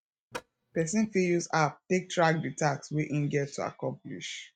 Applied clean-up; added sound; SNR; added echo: neural mask model RNNoise.